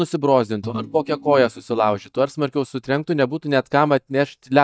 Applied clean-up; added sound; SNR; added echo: neural mask model DeepFilterNet 3.